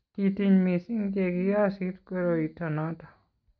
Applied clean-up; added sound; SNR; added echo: neural mask model RNNoise.